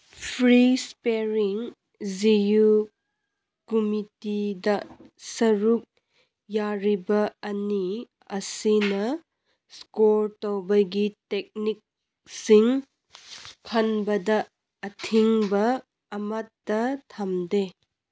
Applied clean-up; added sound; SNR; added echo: none; none; none; none.